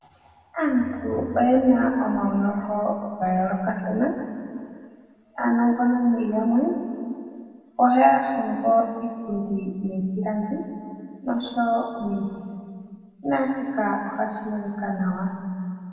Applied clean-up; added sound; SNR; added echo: none; none; none; reverberation time 2.1 s.